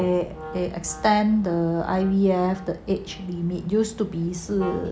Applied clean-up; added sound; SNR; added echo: none; Wind instrument, woodwind instrument; 18 dB; none.